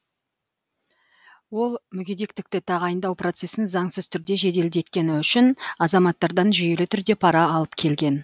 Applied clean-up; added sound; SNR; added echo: none; none; none; none.